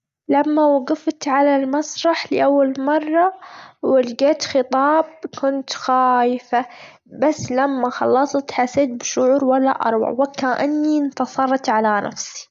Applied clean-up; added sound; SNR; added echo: none; none; none; none.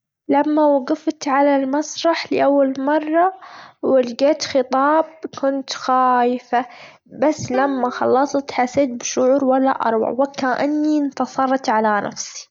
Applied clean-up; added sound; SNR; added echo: none; Plucked string instrument; 20 dB; none.